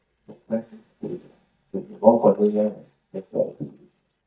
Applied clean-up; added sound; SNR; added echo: neural mask model DeepFilterNet 3.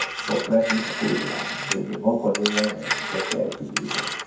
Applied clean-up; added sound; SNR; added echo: none; Telephone; 3 dB; reverberation time 0.6 s.